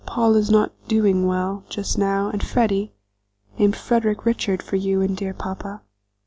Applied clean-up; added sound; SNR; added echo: none; none; none; none.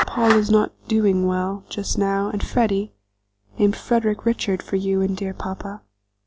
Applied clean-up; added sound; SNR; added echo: none; Clapping; 14 dB; none.